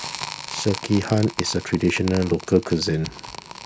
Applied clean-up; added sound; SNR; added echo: none; Crackle; 12 dB; none.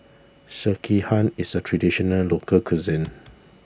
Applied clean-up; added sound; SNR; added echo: none; none; none; none.